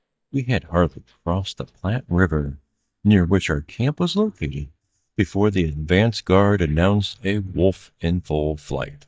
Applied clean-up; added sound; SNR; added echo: neural mask model DeepFilterNet 3.